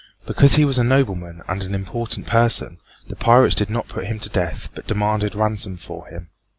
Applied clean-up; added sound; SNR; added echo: none; none; none; none.